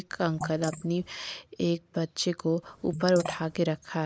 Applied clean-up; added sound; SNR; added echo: neural mask model Resemble Enhance denoiser.